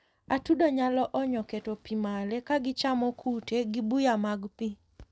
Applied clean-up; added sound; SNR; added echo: none; none; none; none.